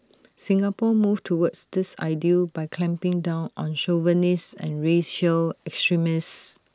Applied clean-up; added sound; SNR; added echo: none; none; none; none.